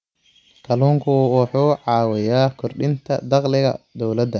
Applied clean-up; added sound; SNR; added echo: none; none; none; none.